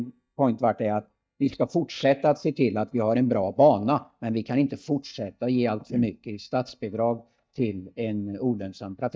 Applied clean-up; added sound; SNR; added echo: neural mask model DeepFilterNet 3.